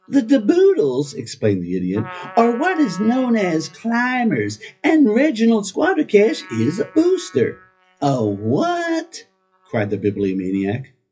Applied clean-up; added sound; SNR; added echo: classical method WPE with log-MMSE.